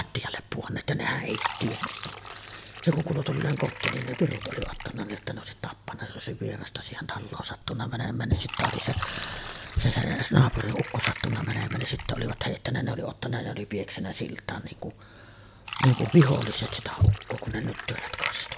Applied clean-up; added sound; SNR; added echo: none; Fill (with liquid); 11 dB; none.